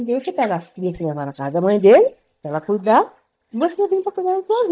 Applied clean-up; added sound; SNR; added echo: neural mask model DeepFilterNet 3.